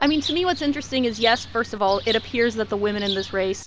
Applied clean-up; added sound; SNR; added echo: none; Bird; 11 dB; none.